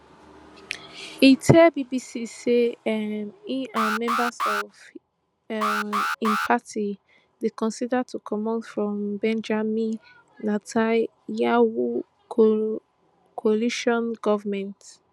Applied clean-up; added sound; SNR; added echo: none; Alarm; 4 dB; none.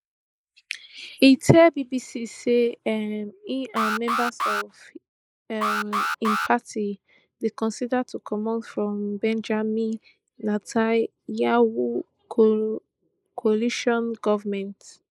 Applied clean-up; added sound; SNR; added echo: neural mask model Resemble Enhance denoiser.